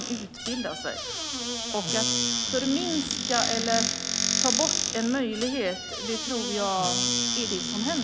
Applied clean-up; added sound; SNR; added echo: none; Squeak / Cupboard open or close; -2 dB; none.